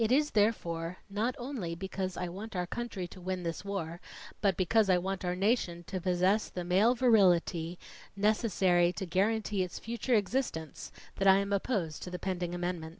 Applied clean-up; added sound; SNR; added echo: none; none; none; none.